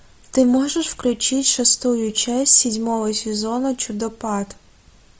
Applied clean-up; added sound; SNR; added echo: none; none; none; none.